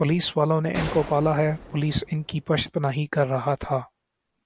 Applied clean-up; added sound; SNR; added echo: none; Gunshot, gunfire; 14 dB; none.